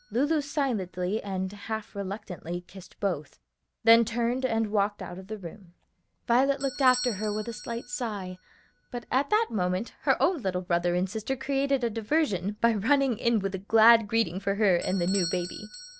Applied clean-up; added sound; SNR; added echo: none; Bell / Doorbell; 18 dB; none.